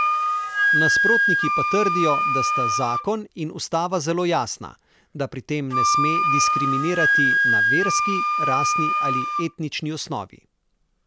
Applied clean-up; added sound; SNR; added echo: none; Wind instrument, woodwind instrument; -4 dB; none.